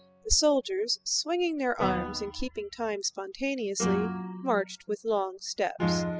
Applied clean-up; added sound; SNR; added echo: classical method spectral subtraction.